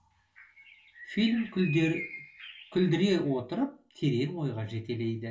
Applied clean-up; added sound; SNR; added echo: none; Bird; 14 dB; reverberation time 0.2 s.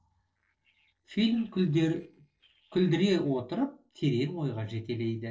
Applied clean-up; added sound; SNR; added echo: neural separator model SepFormer DNS4.